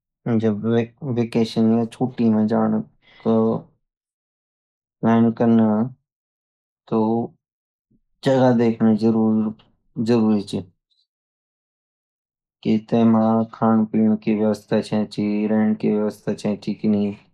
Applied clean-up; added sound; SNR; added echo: neural mask model Resemble Enhance denoiser.